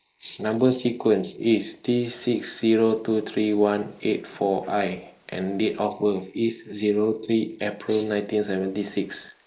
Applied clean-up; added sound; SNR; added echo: neural mask model Resemble Enhance denoiser.